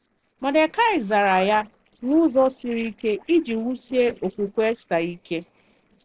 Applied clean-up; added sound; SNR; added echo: neural separator model SepFormer DNS4.